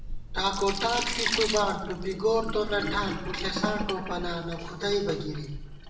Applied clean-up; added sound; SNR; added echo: none; Sink (filling or washing); 4 dB; reverberation time 0.7 s.